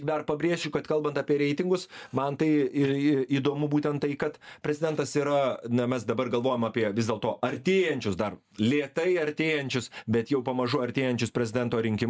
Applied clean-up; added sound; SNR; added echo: neural mask model DeepFilterNet 3.